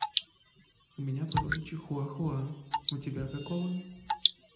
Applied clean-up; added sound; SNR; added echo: none; Drip / Water; -2 dB; reverberation time 0.9 s.